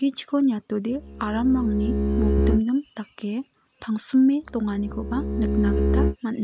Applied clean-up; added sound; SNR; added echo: none; Bowed string instrument; -1 dB; none.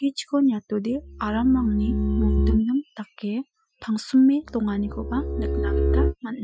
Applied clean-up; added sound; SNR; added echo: classical method Wiener filter.